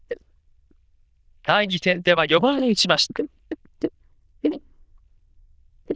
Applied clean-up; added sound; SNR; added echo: neural diffusion model UNIVERSE++.